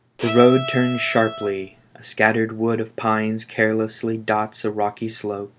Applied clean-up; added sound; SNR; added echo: none; Bowed string instrument; 9 dB; none.